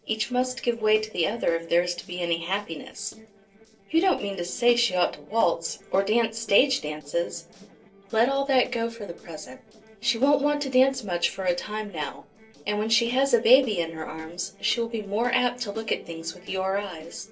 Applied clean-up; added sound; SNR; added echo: neural separator model SepFormer DNS4.